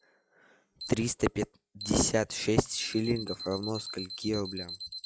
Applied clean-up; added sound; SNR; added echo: classical method log-MMSE.